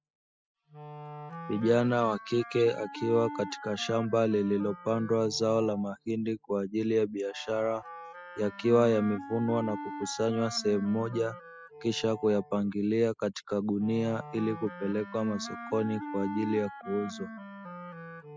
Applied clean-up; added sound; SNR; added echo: classical method spectral subtraction.